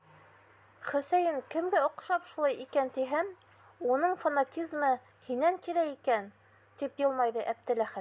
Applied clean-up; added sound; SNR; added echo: none; none; none; none.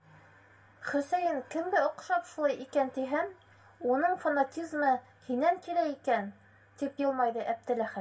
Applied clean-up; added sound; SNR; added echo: none; none; none; reverberation time 0.2 s.